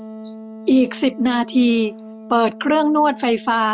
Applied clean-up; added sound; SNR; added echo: none; Wind instrument, woodwind instrument; 17 dB; none.